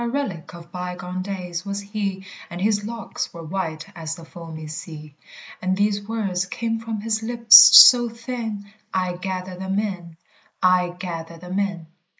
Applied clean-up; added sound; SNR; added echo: neural mask model Resemble Enhance denoiser.